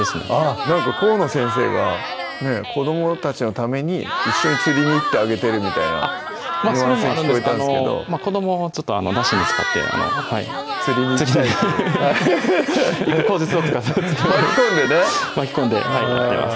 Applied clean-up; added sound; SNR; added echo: none; Crowd / Cheering; 5 dB; none.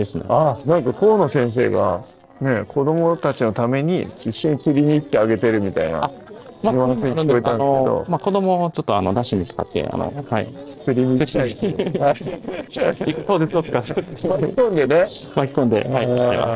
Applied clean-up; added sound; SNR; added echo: neural separator model SepFormer DNS4.